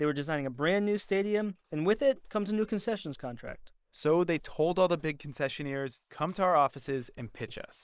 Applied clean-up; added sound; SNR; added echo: neural mask model Resemble Enhance denoiser.